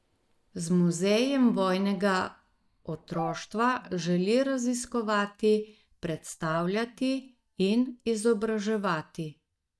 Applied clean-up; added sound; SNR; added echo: neural mask model DeepFilterNet 3.